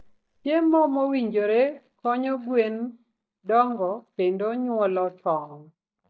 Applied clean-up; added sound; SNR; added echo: neural mask model DeepFilterNet 3.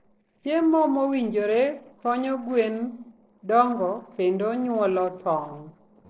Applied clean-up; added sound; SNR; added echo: neural separator model SepFormer DNS4.